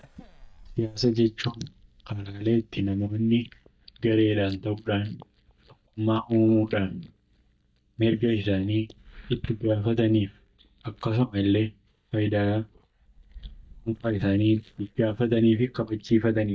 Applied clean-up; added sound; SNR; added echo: neural mask model DeepFilterNet 3.